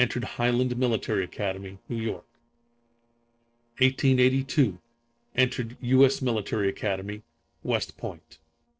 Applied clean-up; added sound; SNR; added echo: neural separator model SepFormer DNS4.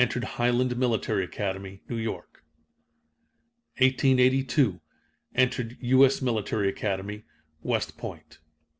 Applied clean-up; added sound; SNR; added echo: none; none; none; none.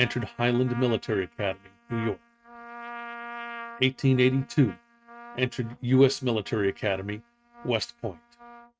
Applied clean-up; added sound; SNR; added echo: neural mask model RNNoise.